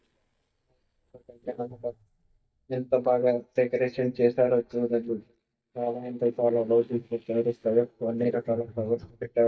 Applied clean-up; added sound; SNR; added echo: neural mask model DeepFilterNet 3.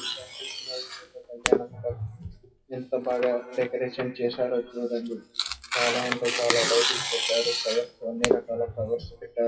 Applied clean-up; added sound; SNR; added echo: classical method WPE with log-MMSE.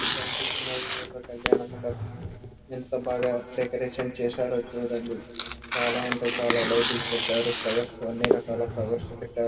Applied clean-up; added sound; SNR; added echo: none; Tearing; 0 dB; reverberation time 2.9 s.